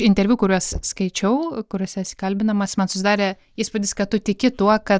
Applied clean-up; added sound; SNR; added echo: neural mask model DeepFilterNet 3.